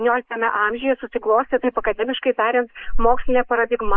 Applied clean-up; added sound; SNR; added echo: neural mask model Resemble Enhance denoiser.